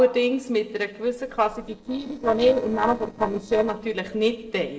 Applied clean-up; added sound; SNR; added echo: neural separator model SepFormer DNS4.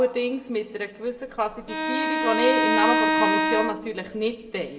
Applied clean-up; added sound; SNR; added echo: none; Bowed string instrument; -2 dB; reverberation time 0.6 s.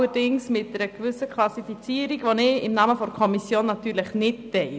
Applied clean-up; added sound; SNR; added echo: none; none; none; none.